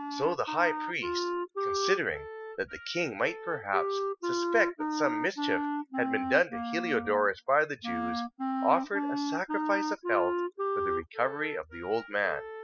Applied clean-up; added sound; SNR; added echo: classical method spectral subtraction.